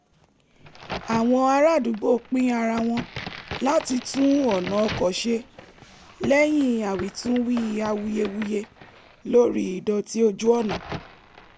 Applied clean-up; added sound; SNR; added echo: none; Crack; 15 dB; none.